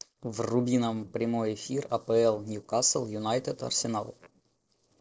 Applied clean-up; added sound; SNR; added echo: neural separator model SepFormer DNS4.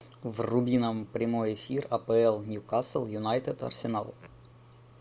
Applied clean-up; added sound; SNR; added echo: none; none; none; none.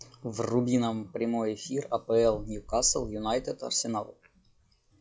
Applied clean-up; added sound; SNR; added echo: classical method log-MMSE.